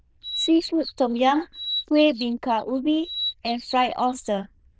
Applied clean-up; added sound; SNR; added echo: neural diffusion model UNIVERSE++.